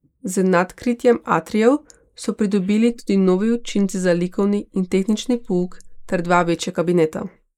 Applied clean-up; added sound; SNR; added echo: neural mask model Resemble Enhance denoiser.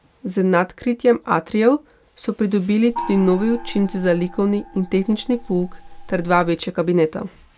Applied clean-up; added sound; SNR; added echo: none; Gong; 13 dB; none.